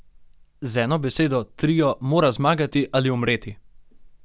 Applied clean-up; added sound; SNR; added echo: none; none; none; none.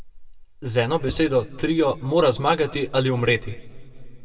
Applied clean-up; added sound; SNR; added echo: none; Writing; 13 dB; reverberation time 1.3 s.